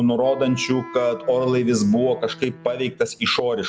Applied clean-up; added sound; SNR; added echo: none; Wind instrument, woodwind instrument; 20 dB; none.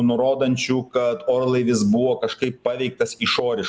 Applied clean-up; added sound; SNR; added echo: none; none; none; none.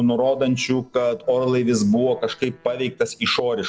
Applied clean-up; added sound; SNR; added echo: neural separator model SepFormer DNS4.